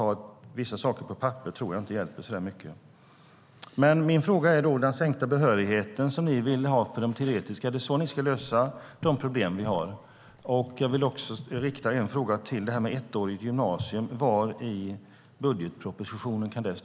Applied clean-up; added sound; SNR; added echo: none; Walk, footsteps; 19 dB; none.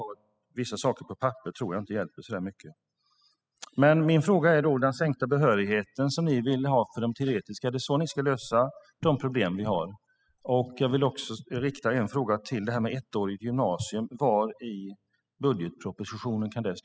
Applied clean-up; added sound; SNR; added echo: classical method spectral subtraction.